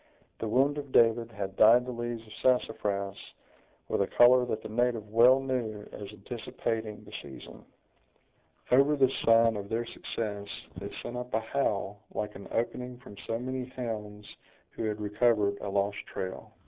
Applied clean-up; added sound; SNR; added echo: none; none; none; none.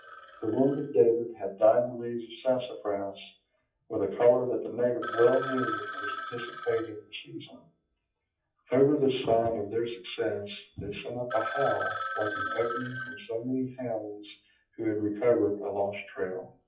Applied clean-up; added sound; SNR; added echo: classical method WPE with log-MMSE.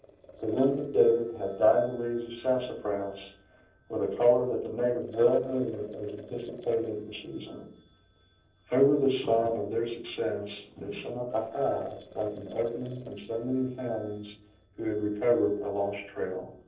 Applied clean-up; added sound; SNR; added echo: neural separator model SepFormer DNS4.